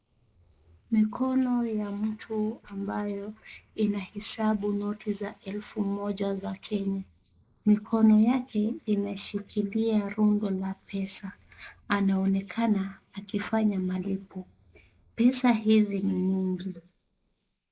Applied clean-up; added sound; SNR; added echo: neural mask model Resemble Enhance denoiser.